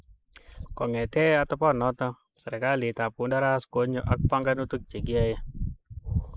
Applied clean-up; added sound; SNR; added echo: neural mask model Resemble Enhance denoiser.